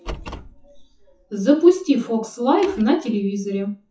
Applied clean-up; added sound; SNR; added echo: classical method WPE with log-MMSE.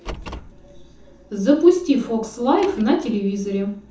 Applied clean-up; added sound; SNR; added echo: none; Car; 20 dB; reverberation time 0.6 s.